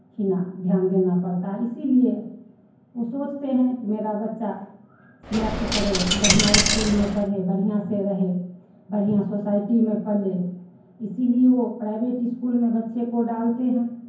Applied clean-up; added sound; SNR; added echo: none; Coin (dropping); -1 dB; reverberation time 0.9 s.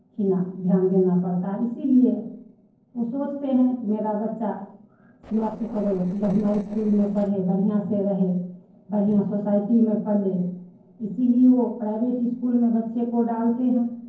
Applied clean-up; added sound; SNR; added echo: neural separator model SepFormer DNS4.